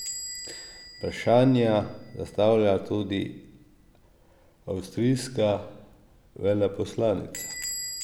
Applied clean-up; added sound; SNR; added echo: none; Door / Bell; 15 dB; none.